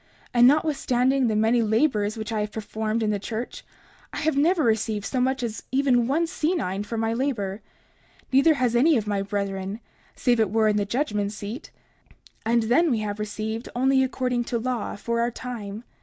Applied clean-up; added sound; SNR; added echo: none; none; none; none.